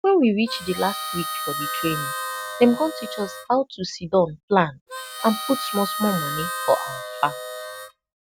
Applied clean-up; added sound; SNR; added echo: none; Harmonica; 7 dB; none.